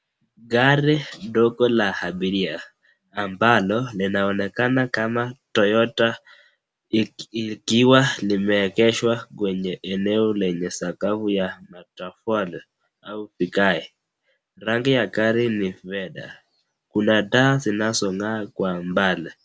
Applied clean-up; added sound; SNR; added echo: none; none; none; none.